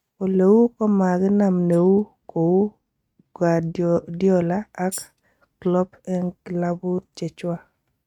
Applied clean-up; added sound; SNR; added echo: neural mask model RNNoise.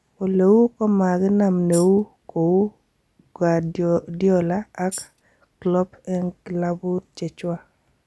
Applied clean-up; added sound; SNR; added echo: none; Tambourine; 12 dB; none.